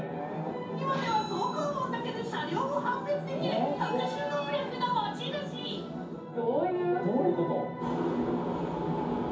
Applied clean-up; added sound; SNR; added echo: none; Engine; 18 dB; reverberation time 0.6 s.